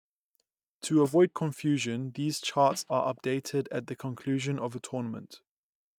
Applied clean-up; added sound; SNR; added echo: neural mask model DeepFilterNet 3.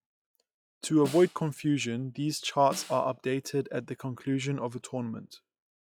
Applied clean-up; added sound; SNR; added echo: classical method log-MMSE.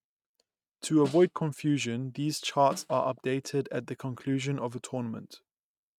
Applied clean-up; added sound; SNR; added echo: neural mask model RNNoise.